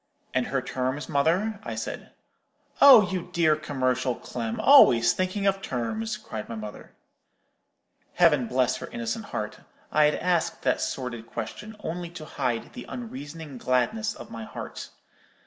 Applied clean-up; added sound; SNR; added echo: none; none; none; none.